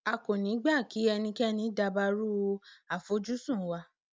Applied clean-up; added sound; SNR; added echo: none; none; none; none.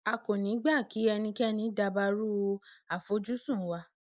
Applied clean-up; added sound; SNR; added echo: neural mask model Resemble Enhance denoiser.